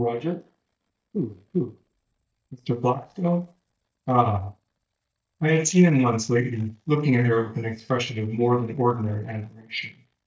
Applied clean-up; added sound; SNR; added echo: neural mask model DeepFilterNet 3.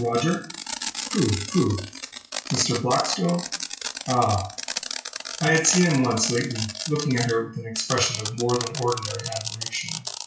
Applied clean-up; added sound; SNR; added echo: classical method WPE with log-MMSE.